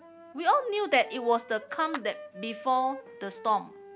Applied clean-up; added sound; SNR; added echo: none; Wind instrument, woodwind instrument + Clapping; 15 dB; none.